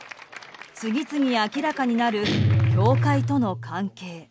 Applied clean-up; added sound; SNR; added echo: none; Guitar; 0 dB; none.